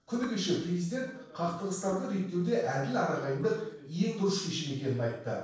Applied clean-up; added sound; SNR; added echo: neural separator model SepFormer DNS4.